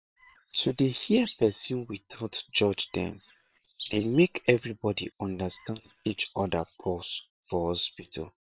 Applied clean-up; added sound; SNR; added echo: neural separator model SepFormer WHAM!.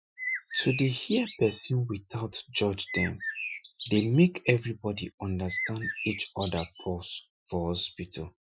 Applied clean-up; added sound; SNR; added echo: classical method Wiener filter.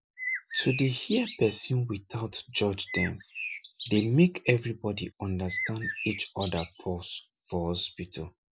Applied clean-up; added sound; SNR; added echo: neural mask model Resemble Enhance denoiser.